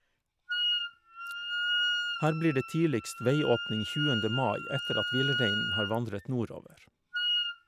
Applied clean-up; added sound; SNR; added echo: none; Wind instrument, woodwind instrument; 1 dB; none.